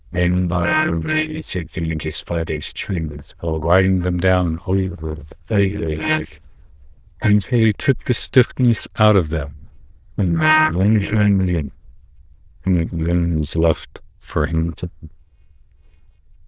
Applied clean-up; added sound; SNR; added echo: neural diffusion model UNIVERSE++.